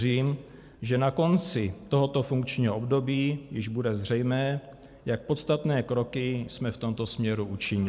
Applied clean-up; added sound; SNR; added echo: none; none; none; none.